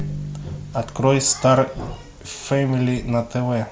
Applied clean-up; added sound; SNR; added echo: none; Bowed string instrument; 15 dB; none.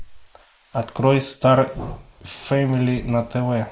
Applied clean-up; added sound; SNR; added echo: neural mask model Resemble Enhance denoiser.